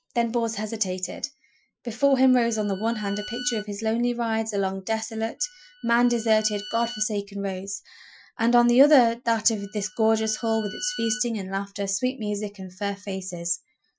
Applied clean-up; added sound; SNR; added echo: classical method Wiener filter.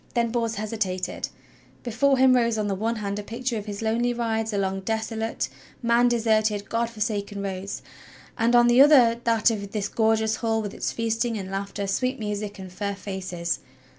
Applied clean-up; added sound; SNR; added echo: none; none; none; none.